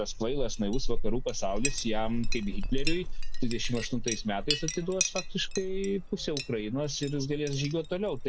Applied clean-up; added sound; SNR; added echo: none; Chink, clink; -2 dB; none.